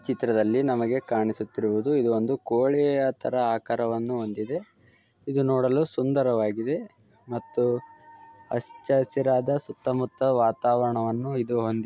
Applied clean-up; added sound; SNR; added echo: none; none; none; none.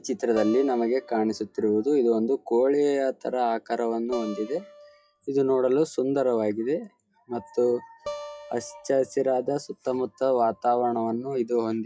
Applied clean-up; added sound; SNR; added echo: classical method WPE with log-MMSE.